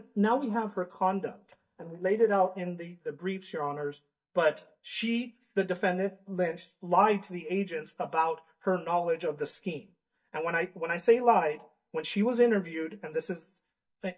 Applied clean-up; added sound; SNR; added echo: neural mask model DeepFilterNet 3.